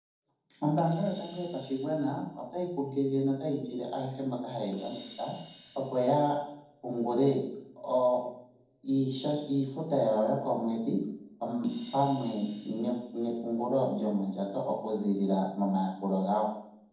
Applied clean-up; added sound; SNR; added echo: neural separator model SepFormer DNS4.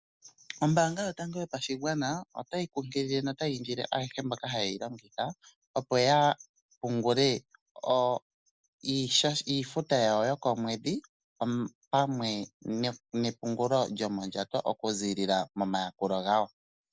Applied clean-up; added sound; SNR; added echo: none; none; none; none.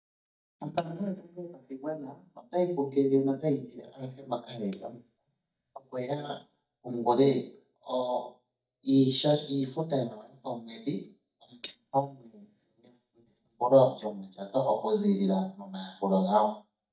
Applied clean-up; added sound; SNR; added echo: neural mask model DeepFilterNet 3.